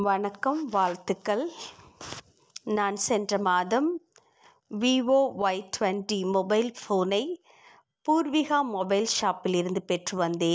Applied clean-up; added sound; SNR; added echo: none; none; none; none.